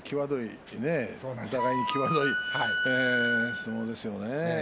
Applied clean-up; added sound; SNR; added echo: none; Wind instrument, woodwind instrument; -1 dB; none.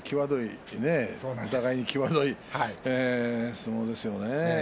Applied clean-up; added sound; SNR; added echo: none; none; none; none.